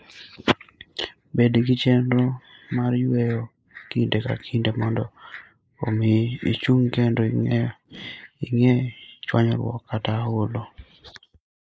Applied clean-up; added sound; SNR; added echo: neural mask model Resemble Enhance denoiser.